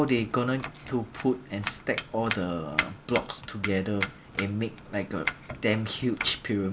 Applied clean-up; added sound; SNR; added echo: none; Domestic sounds, home sounds; 7 dB; none.